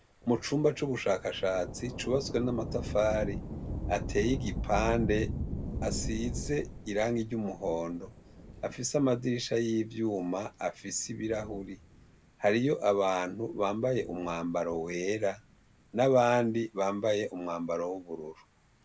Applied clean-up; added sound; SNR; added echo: none; Thunder / Rain; 10 dB; none.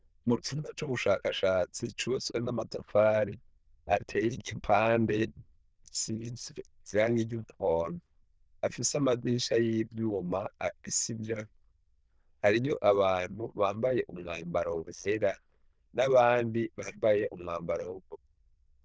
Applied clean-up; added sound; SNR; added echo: neural diffusion model UNIVERSE++.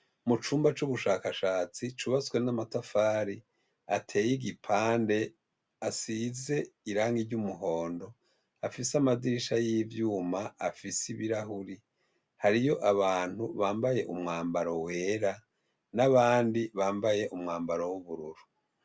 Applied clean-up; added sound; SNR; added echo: none; none; none; none.